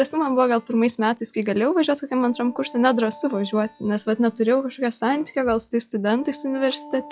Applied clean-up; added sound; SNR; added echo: classical method log-MMSE.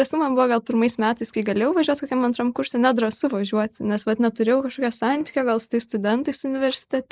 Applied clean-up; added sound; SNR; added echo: neural mask model Resemble Enhance denoiser.